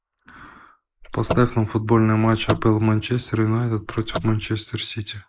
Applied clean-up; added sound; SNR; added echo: neural mask model Resemble Enhance denoiser.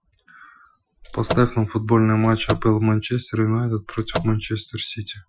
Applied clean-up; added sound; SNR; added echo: classical method Wiener filter.